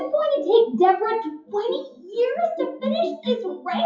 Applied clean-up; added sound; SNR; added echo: classical method WPE with log-MMSE.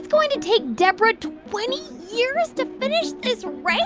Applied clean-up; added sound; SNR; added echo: none; none; none; none.